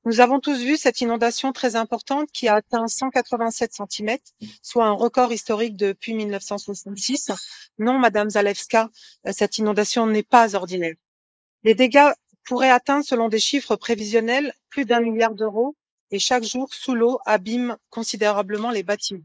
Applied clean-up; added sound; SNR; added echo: neural mask model Resemble Enhance denoiser.